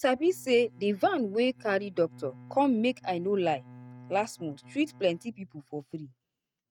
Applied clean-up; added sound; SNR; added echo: neural mask model RNNoise.